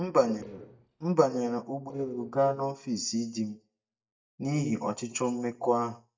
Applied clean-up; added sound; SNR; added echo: neural mask model DeepFilterNet 3.